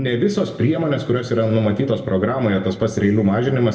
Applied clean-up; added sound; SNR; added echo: none; none; none; reverberation time 1.6 s.